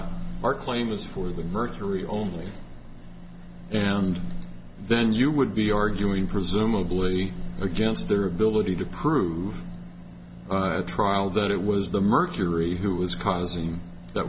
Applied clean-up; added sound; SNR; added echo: none; none; none; none.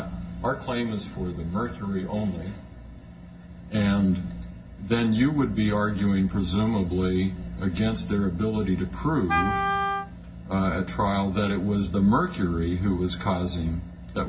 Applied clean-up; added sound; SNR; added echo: none; Wind instrument, woodwind instrument; 3 dB; reverberation time 0.4 s.